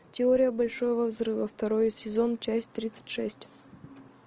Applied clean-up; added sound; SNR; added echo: none; none; none; none.